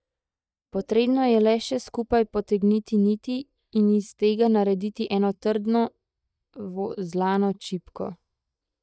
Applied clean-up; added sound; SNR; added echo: neural mask model DeepFilterNet 3.